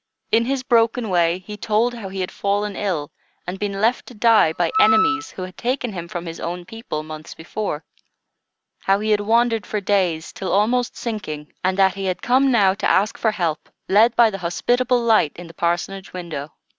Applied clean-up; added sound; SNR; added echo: none; Wind instrument, woodwind instrument; 3 dB; none.